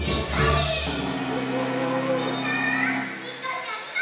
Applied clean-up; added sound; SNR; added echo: none; Brass instrument; 3 dB; reverberation time 0.9 s.